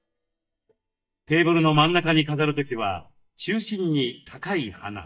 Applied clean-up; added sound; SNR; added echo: neural mask model DeepFilterNet 3.